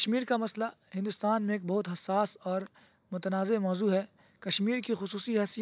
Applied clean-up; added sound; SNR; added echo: none; none; none; none.